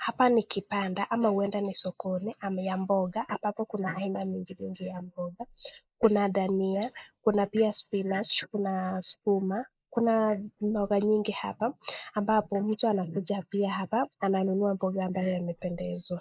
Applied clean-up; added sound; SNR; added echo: neural mask model Resemble Enhance denoiser.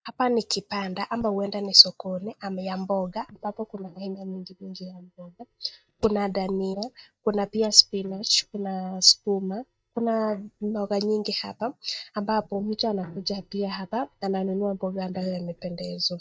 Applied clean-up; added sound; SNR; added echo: neural mask model DeepFilterNet 3.